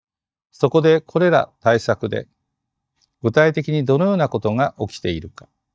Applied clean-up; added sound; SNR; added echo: neural mask model DeepFilterNet 3.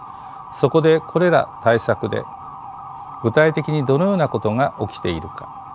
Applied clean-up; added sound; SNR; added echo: none; Motor vehicle (road) / Siren; 15 dB; none.